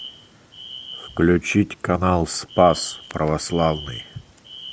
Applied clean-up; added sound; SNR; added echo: none; Alarm; 18 dB; none.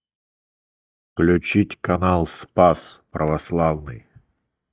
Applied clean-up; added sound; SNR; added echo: neural mask model DeepFilterNet 3.